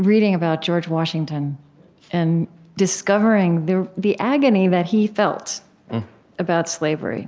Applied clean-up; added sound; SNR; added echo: none; none; none; none.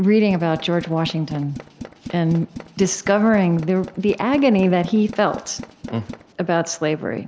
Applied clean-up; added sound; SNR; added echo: none; Tools; 17 dB; none.